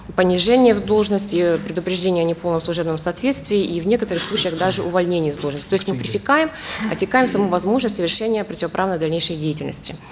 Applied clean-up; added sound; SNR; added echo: none; none; none; none.